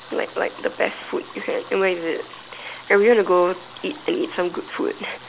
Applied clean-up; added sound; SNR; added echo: none; Stream; 20 dB; none.